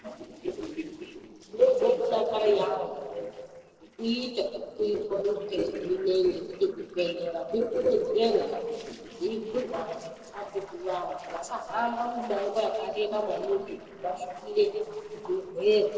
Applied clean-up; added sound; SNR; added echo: neural separator model SepFormer DNS4.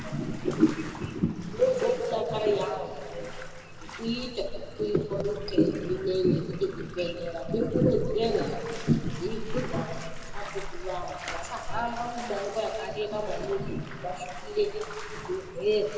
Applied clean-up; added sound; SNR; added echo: none; Bathtub (filling or washing); 8 dB; reverberation time 1.5 s.